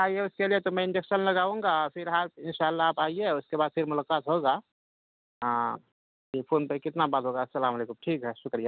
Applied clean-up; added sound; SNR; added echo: none; none; none; none.